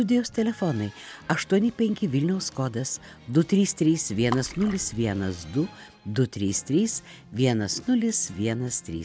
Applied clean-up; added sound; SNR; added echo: none; Water / Splash, splatter; 14 dB; none.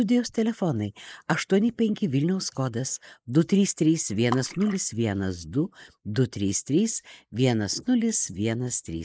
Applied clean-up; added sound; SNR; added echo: neural mask model Resemble Enhance denoiser.